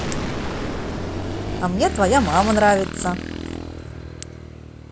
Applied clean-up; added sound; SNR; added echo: none; Motorcycle / Engine + Explosion; 5 dB; none.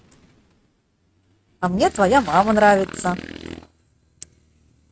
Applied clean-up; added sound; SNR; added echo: neural mask model RNNoise.